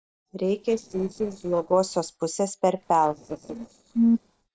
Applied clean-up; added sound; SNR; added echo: neural separator model SepFormer DNS4.